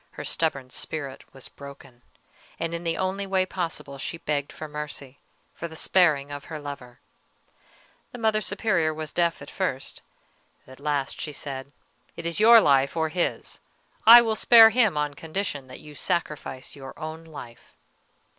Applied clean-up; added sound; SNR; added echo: none; none; none; none.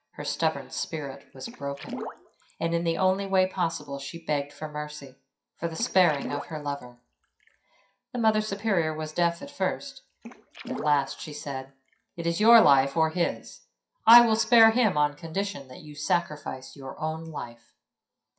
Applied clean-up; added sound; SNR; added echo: classical method WPE with log-MMSE.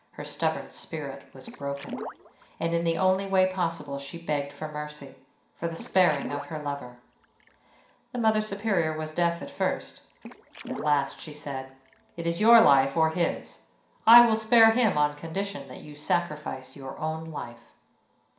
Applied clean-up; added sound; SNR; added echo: none; Water / Splash, splatter; 15 dB; reverberation time 0.5 s.